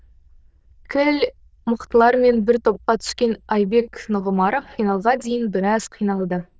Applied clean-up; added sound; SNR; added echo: neural diffusion model UNIVERSE++.